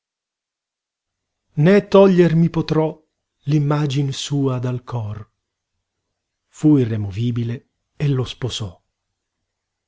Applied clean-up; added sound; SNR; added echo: none; none; none; none.